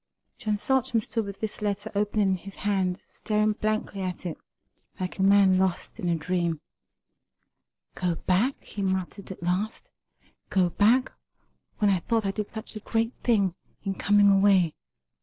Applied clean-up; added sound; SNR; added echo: neural separator model SepFormer DNS4.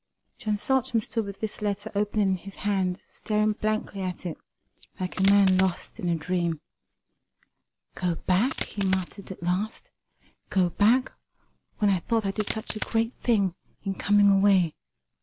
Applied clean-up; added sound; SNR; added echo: none; Coin (dropping); 10 dB; none.